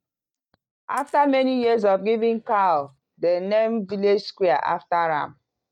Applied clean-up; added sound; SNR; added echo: neural mask model DeepFilterNet 3.